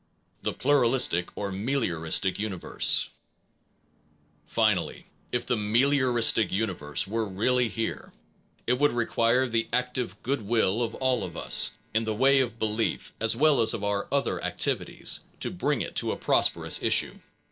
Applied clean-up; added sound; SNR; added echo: neural separator model SepFormer DNS4.